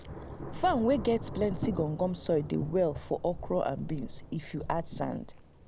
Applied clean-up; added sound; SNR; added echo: none; Thunder / Rain; 9 dB; none.